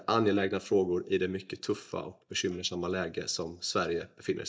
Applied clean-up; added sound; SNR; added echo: neural mask model DeepFilterNet 3.